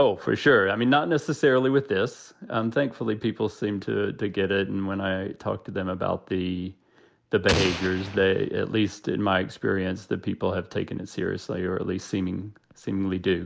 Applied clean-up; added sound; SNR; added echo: none; Explosion; 5 dB; none.